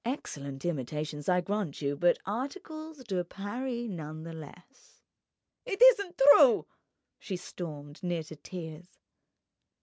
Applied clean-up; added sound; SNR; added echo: none; none; none; none.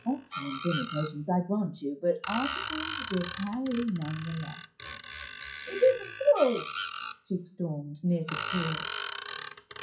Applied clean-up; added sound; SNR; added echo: classical method WPE with log-MMSE.